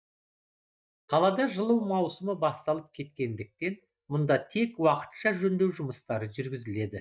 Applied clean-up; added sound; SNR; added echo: neural mask model DeepFilterNet 3.